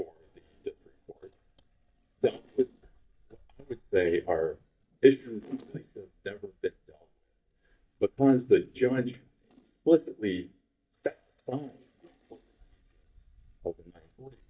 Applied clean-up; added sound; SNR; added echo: neural mask model DeepFilterNet 3.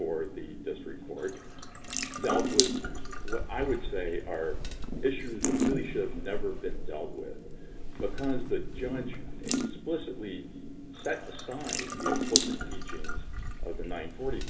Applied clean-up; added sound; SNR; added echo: none; Drip / Sink (filling or washing) / Water tap, faucet; -3 dB; reverberation time 2.4 s.